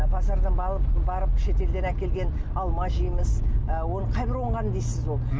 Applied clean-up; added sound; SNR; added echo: none; none; none; none.